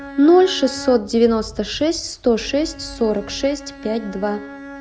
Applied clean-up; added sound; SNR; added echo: none; Bowed string instrument; 17 dB; none.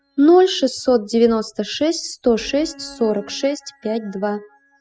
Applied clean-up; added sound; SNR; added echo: classical method spectral subtraction.